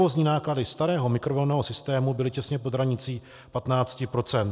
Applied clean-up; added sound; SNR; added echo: none; none; none; none.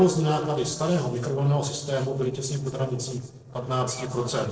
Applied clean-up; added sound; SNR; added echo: neural separator model SepFormer DNS4.